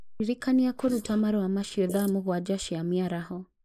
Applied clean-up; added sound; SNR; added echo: neural mask model Resemble Enhance denoiser.